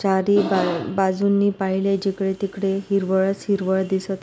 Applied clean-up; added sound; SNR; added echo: none; none; none; none.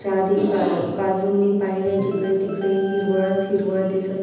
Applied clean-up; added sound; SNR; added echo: none; Organ; 14 dB; reverberation time 1.1 s.